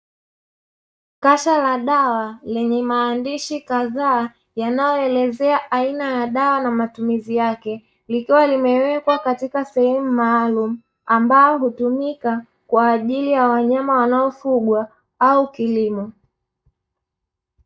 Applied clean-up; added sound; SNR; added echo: neural mask model DeepFilterNet 3.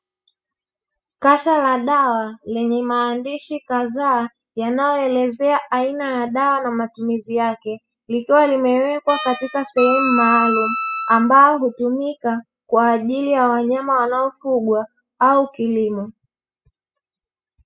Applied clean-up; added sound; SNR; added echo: classical method spectral subtraction.